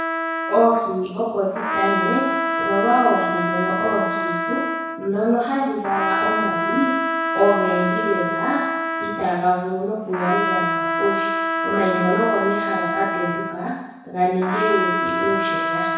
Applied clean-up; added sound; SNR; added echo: none; Trumpet; 1 dB; reverberation time 1.0 s.